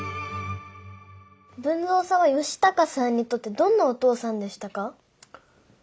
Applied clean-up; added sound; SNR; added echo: none; none; none; none.